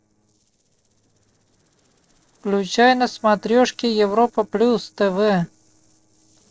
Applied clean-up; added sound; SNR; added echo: neural separator model SepFormer DNS4.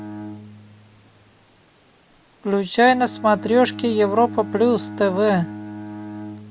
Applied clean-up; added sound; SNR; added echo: none; Bowed string instrument; 13 dB; none.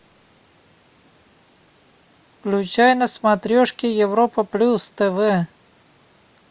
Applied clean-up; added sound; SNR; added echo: none; none; none; none.